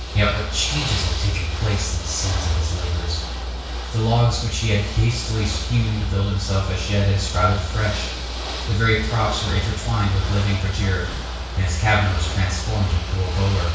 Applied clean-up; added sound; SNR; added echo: none; Ocean / Boat, Water vehicle; 12 dB; reverberation time 0.6 s.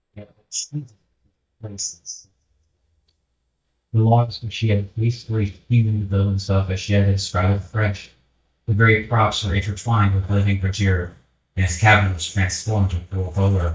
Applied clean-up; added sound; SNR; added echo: neural mask model DeepFilterNet 3.